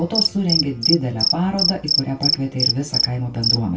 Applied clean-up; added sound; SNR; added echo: none; Cricket; 0 dB; reverberation time 0.2 s.